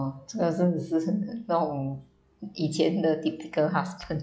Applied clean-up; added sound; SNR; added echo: classical method log-MMSE.